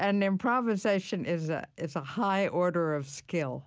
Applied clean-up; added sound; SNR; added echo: none; none; none; none.